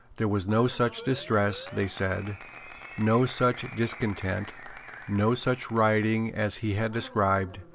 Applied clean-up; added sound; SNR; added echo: none; Applause + Siren; 18 dB; none.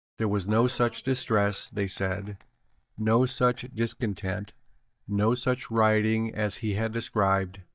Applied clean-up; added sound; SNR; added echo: neural mask model DeepFilterNet 3.